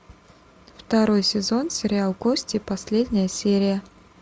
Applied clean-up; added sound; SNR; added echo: none; none; none; none.